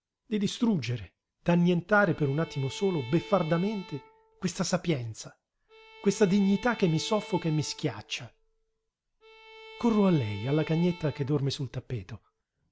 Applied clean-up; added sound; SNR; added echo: none; Bowed string instrument; 19 dB; none.